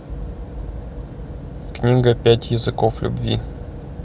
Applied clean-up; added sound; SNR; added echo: none; none; none; none.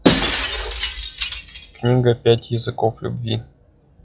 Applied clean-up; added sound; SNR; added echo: classical method log-MMSE.